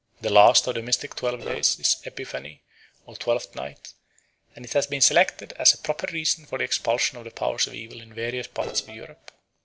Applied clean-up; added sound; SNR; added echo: neural separator model SepFormer DNS4.